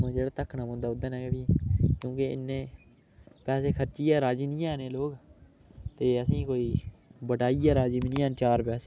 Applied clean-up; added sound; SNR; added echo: none; none; none; none.